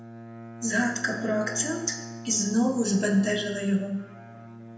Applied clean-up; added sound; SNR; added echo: none; Bowed string instrument; 14 dB; reverberation time 0.8 s.